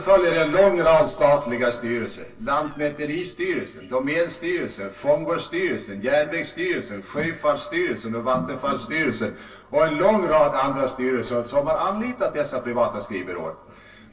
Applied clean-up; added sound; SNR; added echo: neural separator model SepFormer DNS4.